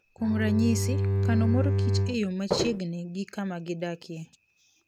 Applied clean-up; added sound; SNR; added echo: none; Bowed string instrument + Walk, footsteps; -4 dB; none.